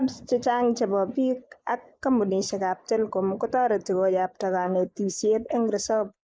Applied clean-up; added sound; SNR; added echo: neural mask model Resemble Enhance denoiser.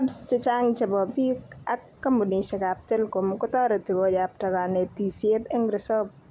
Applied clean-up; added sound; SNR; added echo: none; none; none; none.